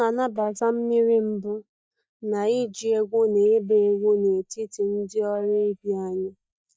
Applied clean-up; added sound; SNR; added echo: neural mask model DeepFilterNet 3.